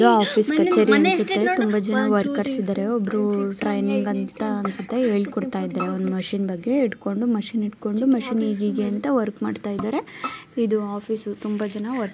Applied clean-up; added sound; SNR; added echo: none; Bowed string instrument; 16 dB; none.